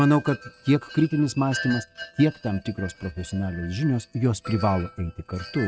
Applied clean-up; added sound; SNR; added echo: neural mask model RNNoise.